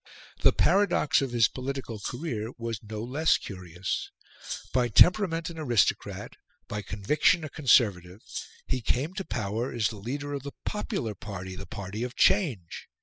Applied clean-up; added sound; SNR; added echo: classical method spectral subtraction.